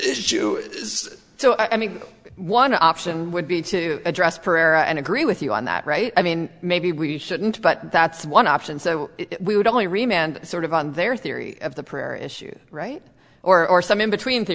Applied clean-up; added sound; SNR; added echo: none; none; none; none.